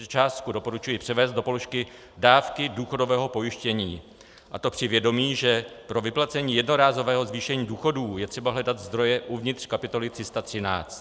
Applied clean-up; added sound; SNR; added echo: none; none; none; none.